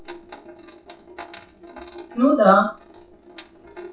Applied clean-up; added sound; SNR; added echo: classical method WPE with log-MMSE.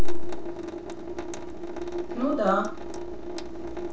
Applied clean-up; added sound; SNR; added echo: none; Drip / Sink (filling or washing) / Water tap, faucet; 12 dB; reverberation time 0.3 s.